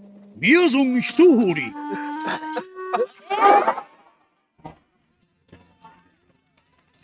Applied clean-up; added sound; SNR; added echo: neural mask model RNNoise.